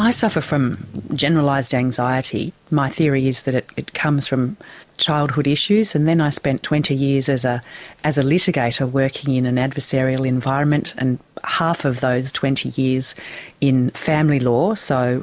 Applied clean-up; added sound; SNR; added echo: none; none; none; none.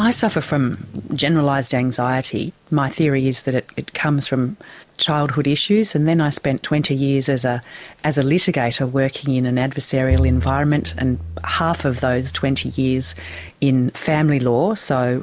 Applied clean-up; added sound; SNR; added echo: none; Bowed string instrument; 6 dB; none.